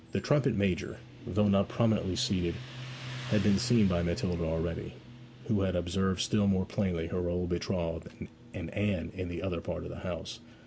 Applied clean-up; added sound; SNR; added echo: none; Motorcycle; 16 dB; none.